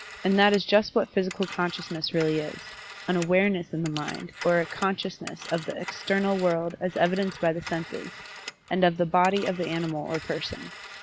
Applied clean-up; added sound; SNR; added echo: none; Telephone; 15 dB; none.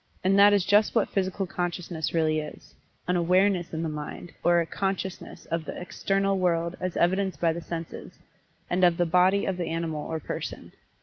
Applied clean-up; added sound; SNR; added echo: none; none; none; none.